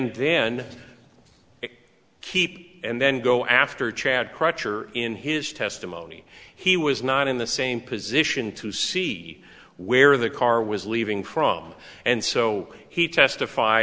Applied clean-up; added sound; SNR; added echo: none; none; none; none.